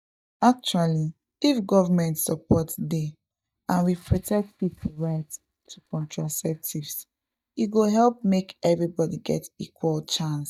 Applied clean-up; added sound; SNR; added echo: neural mask model DeepFilterNet 3.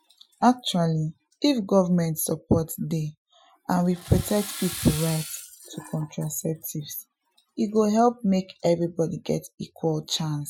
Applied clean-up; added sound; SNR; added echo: classical method Wiener filter.